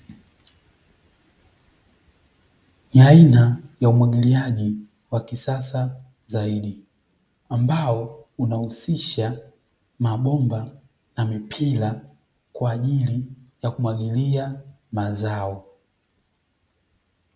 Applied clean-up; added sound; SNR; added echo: none; none; none; none.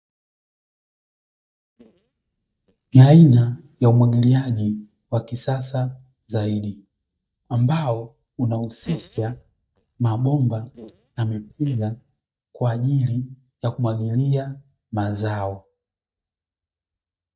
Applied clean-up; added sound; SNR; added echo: neural mask model DeepFilterNet 3.